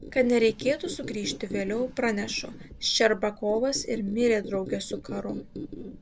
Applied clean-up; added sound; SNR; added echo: none; Squeak; 12 dB; none.